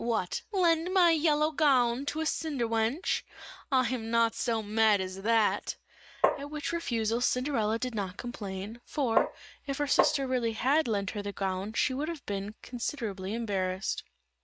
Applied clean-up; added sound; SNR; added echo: neural mask model RNNoise.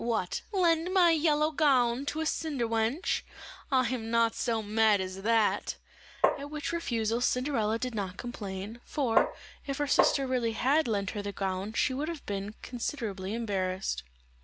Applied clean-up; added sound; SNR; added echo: none; Tap; -1 dB; none.